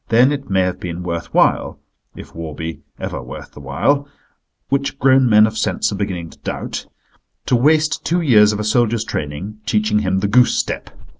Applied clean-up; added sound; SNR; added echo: none; none; none; none.